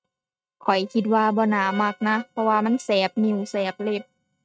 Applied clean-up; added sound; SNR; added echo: neural mask model RNNoise.